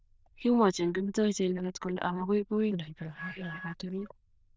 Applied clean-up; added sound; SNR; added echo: neural diffusion model UNIVERSE++.